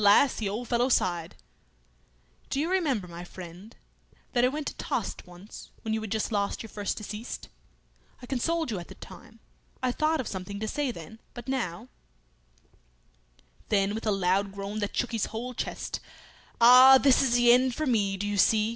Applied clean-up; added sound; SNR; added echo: none; none; none; none.